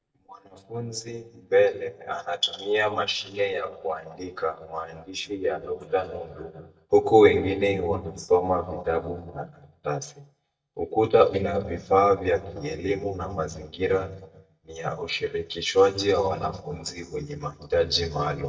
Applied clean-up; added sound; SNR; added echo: neural mask model DeepFilterNet 3.